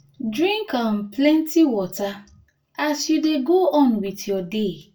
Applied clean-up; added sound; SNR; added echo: none; none; none; reverberation time 0.2 s.